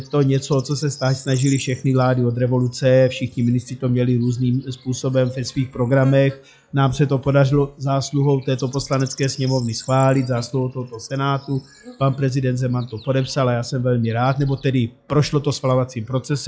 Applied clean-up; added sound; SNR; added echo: classical method log-MMSE.